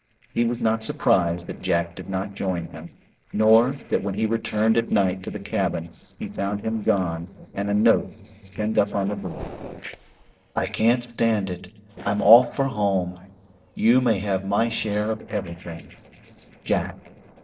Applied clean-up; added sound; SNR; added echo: neural separator model SepFormer DNS4.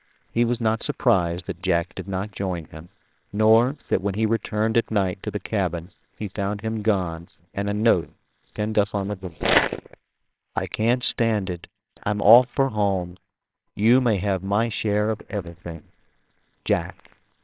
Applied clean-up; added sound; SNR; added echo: neural separator model SepFormer WHAMR!.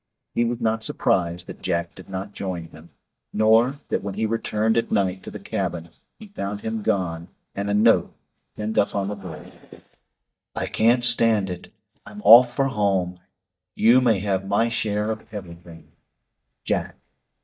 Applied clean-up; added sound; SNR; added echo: neural mask model DeepFilterNet 3.